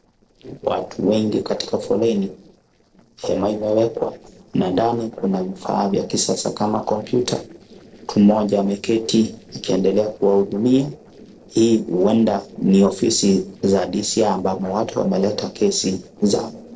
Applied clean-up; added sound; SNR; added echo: neural separator model SepFormer DNS4.